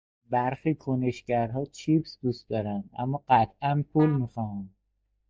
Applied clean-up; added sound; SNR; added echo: neural mask model DeepFilterNet 3.